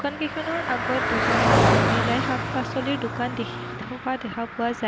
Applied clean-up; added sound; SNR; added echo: none; Car passing by; -4 dB; none.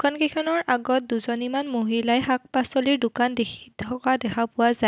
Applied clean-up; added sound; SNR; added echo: none; none; none; none.